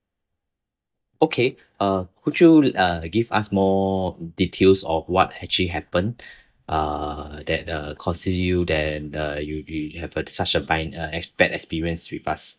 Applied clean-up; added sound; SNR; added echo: neural mask model DeepFilterNet 3.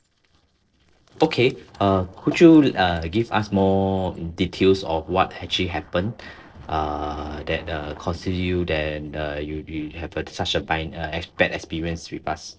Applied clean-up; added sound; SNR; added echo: neural separator model SepFormer DNS4.